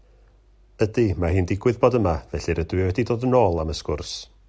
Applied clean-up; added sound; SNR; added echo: none; none; none; none.